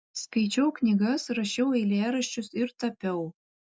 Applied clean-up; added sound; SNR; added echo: none; none; none; none.